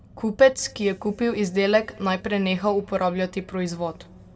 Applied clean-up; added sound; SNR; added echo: none; none; none; reverberation time 1.1 s.